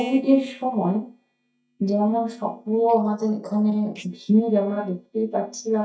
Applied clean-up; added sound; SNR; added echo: neural mask model DeepFilterNet 3.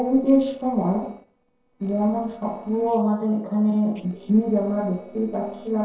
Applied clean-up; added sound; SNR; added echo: neural separator model SepFormer DNS4.